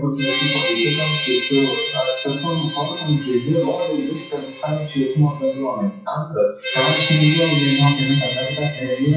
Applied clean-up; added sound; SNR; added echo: classical method WPE with log-MMSE.